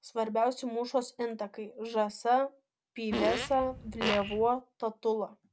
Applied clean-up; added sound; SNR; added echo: none; Fart; 4 dB; none.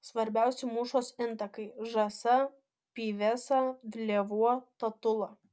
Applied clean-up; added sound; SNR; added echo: none; none; none; none.